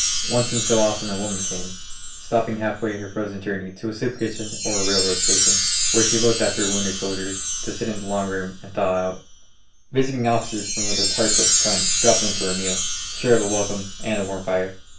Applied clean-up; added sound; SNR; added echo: none; Chime; 0 dB; reverberation time 0.3 s.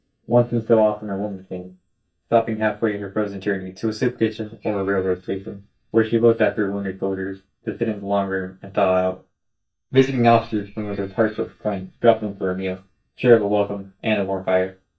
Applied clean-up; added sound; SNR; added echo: neural mask model DeepFilterNet 3.